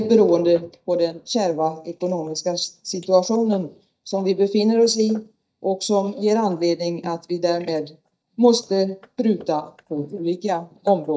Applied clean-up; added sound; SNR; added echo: neural mask model DeepFilterNet 3.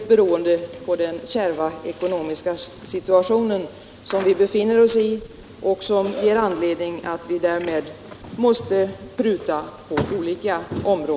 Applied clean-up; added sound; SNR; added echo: none; none; none; none.